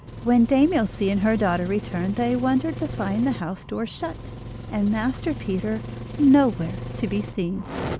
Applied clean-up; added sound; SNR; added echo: none; Engine + Fire; 10 dB; none.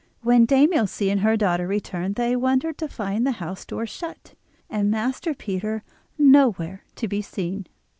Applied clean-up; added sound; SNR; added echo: none; none; none; none.